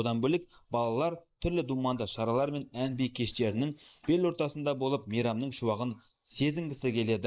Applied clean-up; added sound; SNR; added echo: neural mask model Resemble Enhance denoiser.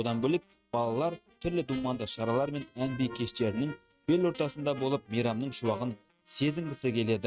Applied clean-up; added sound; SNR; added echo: neural mask model RNNoise.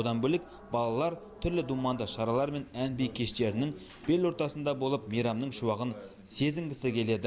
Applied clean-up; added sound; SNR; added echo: none; none; none; none.